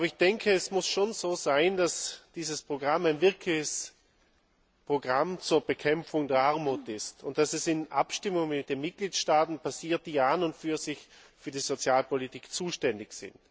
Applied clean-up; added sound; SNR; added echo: none; none; none; none.